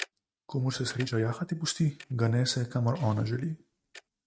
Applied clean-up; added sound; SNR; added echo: neural mask model RNNoise.